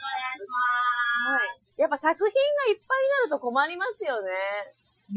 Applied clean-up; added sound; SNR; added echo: classical method Wiener filter.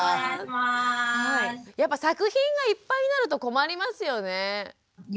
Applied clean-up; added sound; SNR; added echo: none; none; none; none.